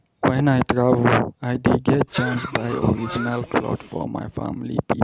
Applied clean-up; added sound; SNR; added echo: none; Cough; 10 dB; none.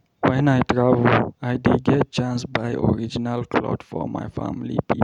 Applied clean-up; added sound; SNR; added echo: none; none; none; none.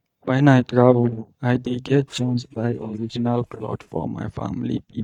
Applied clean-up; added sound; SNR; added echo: neural mask model DeepFilterNet 3.